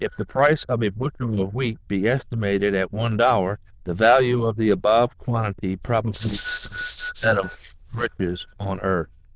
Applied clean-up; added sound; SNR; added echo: neural diffusion model UNIVERSE++.